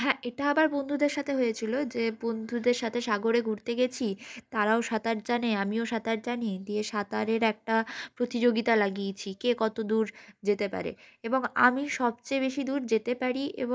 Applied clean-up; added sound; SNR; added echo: neural mask model Resemble Enhance denoiser.